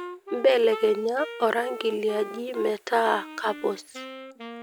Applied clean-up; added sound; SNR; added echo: none; Wind instrument, woodwind instrument; 14 dB; none.